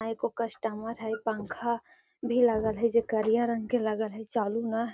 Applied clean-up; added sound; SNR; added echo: none; none; none; none.